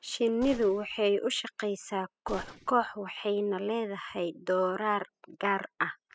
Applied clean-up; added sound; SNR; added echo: classical method spectral subtraction.